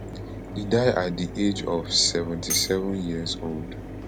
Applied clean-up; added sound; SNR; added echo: none; Mechanisms + Tambourine; 8 dB; none.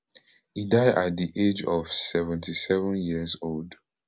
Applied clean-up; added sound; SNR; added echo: none; none; none; none.